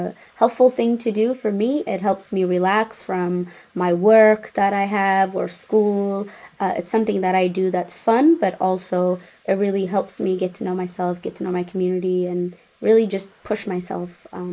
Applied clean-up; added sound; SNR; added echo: neural mask model Resemble Enhance denoiser.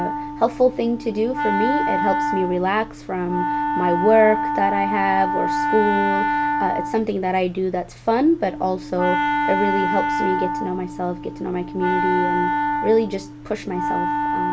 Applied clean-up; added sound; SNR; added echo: none; Wind instrument, woodwind instrument; 1 dB; none.